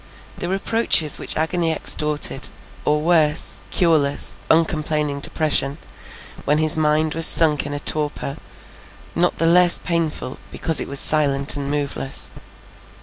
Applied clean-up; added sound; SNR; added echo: none; none; none; none.